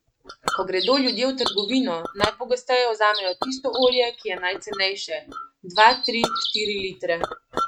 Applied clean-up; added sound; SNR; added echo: neural mask model RNNoise.